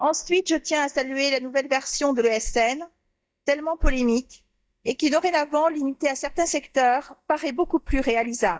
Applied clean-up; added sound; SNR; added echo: neural mask model DeepFilterNet 3.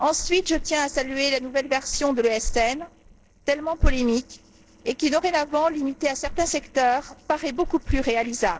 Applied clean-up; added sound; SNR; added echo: neural separator model SepFormer DNS4.